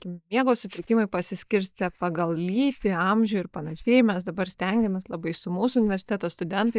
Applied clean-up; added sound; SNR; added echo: neural mask model DeepFilterNet 3.